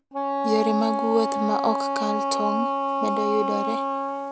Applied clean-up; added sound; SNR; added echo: none; Wind instrument, woodwind instrument; -1 dB; none.